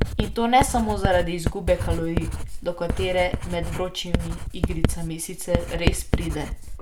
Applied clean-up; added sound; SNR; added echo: none; Writing; 0 dB; none.